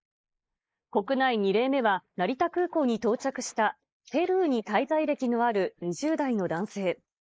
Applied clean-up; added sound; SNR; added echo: neural mask model Resemble Enhance denoiser.